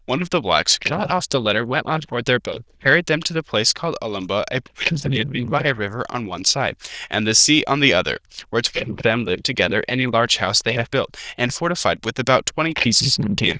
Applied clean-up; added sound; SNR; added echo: neural diffusion model UNIVERSE++.